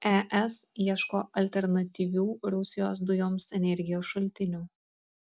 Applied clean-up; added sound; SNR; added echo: none; none; none; none.